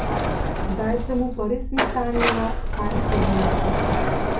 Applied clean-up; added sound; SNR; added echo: none; Sliding door; -4 dB; reverberation time 0.3 s.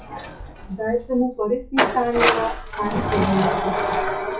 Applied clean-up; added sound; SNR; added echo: classical method WPE with log-MMSE.